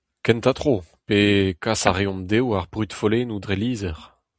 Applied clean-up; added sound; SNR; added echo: none; none; none; none.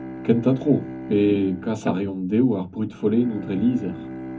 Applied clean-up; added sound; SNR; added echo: none; Bowed string instrument; 14 dB; reverberation time 0.3 s.